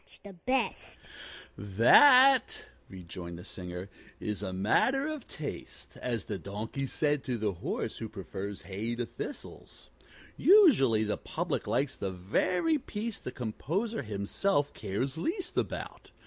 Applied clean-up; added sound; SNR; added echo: none; none; none; none.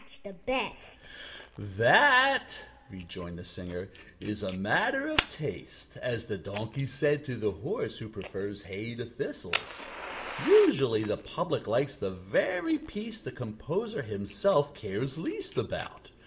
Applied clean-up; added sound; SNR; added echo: none; Fire; 13 dB; reverberation time 1.1 s.